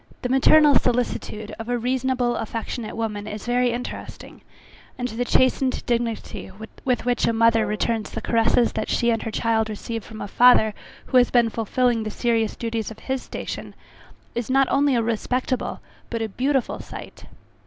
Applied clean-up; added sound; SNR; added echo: none; Brass instrument; 18 dB; none.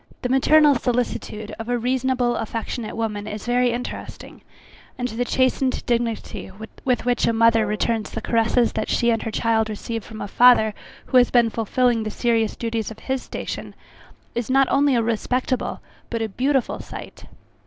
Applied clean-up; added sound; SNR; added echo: neural separator model SepFormer DNS4.